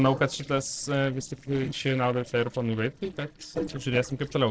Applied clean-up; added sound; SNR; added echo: neural separator model SepFormer DNS4.